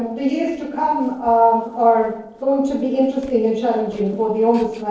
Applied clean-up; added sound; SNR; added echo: neural separator model SepFormer DNS4.